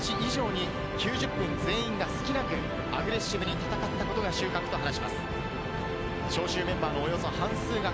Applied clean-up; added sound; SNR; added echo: none; none; none; none.